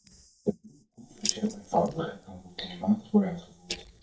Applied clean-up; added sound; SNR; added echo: neural mask model DeepFilterNet 3.